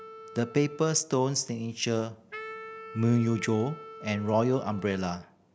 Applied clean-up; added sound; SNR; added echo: none; Wind instrument, woodwind instrument; 16 dB; none.